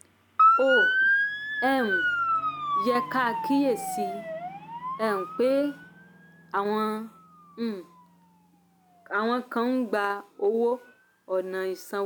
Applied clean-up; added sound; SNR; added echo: none; Motor vehicle (road) / Siren; 1 dB; none.